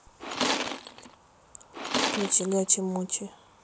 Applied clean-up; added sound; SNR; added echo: none; Tools; 1 dB; none.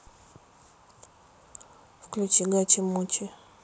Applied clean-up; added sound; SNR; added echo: none; none; none; none.